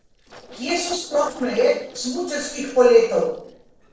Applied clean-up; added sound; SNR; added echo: neural separator model SepFormer DNS4.